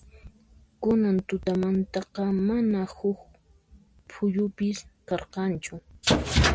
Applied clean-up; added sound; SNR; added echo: none; none; none; none.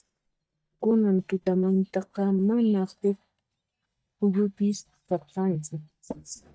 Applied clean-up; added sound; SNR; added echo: neural mask model DeepFilterNet 3.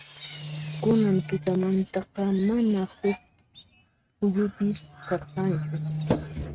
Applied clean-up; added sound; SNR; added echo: neural mask model RNNoise.